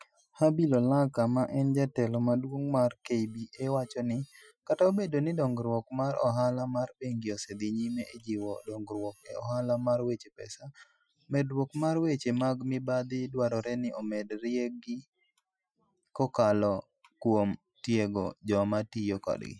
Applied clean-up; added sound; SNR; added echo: classical method Wiener filter.